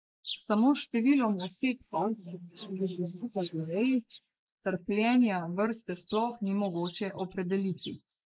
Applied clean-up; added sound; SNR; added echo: neural mask model Resemble Enhance denoiser.